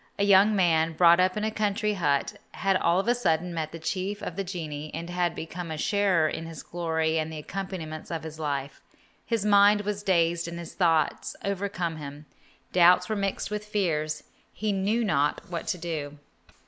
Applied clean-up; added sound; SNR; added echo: none; none; none; none.